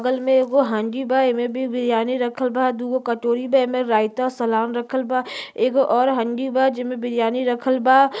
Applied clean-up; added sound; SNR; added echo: none; none; none; none.